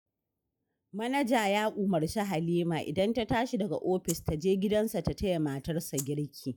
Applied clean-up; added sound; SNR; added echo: classical method log-MMSE.